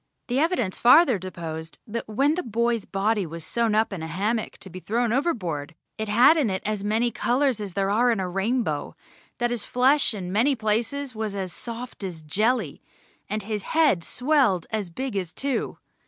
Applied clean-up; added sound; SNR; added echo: none; none; none; none.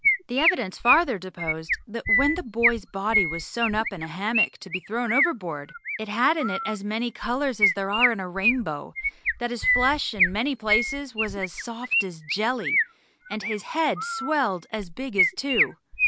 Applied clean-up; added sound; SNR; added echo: none; Chirp, tweet; 0 dB; none.